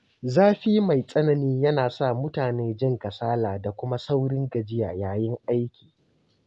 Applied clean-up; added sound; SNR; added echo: none; none; none; none.